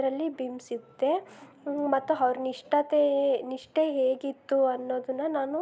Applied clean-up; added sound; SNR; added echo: none; none; none; none.